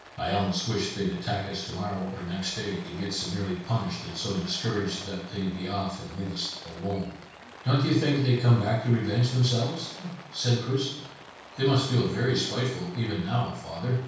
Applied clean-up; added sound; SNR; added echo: none; Rain; 18 dB; reverberation time 0.7 s.